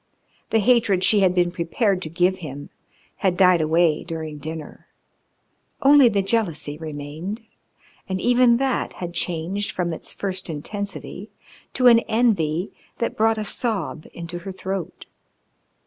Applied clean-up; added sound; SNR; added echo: none; none; none; none.